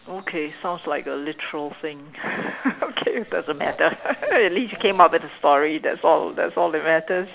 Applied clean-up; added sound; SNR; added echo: none; none; none; none.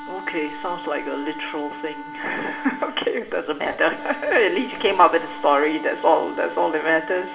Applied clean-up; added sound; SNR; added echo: none; Wind instrument, woodwind instrument; 13 dB; reverberation time 1.8 s.